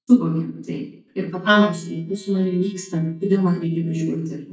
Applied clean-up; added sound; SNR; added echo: neural mask model DeepFilterNet 3.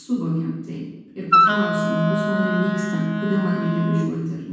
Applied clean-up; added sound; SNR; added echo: none; Wind instrument, woodwind instrument; -2 dB; reverberation time 1.1 s.